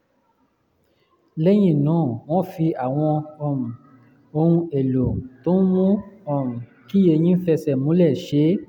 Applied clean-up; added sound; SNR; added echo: none; none; none; none.